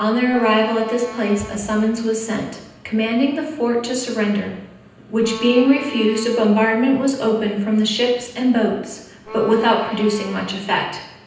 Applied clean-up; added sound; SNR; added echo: none; Bowed string instrument; 14 dB; reverberation time 0.9 s.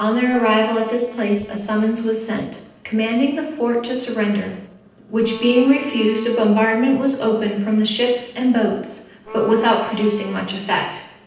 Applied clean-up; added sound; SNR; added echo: neural separator model SepFormer DNS4.